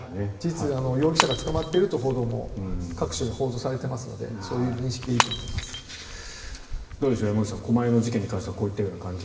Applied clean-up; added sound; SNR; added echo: none; Shatter / Crushing; 6 dB; reverberation time 2.2 s.